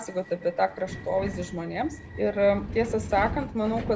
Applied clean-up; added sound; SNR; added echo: none; Subway, metro, underground; 10 dB; none.